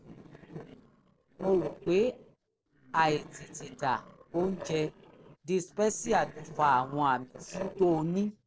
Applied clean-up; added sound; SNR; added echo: neural separator model SepFormer DNS4.